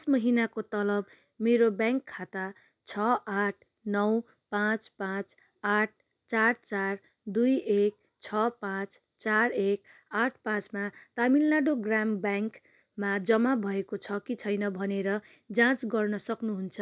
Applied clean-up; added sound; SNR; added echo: none; none; none; none.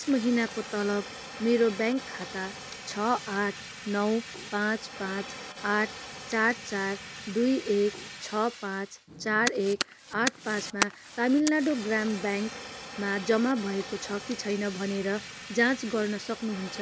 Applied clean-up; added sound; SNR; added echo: none; Fire; 11 dB; none.